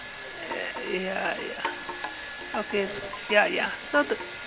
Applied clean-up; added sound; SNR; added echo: none; Wind chime + Domestic sounds, home sounds; 7 dB; none.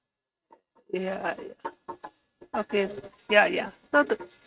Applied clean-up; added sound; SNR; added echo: neural mask model RNNoise.